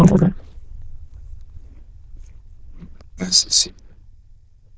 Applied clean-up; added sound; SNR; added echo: neural diffusion model UNIVERSE++.